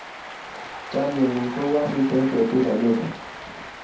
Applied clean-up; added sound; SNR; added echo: none; Cheering; 12 dB; reverberation time 0.6 s.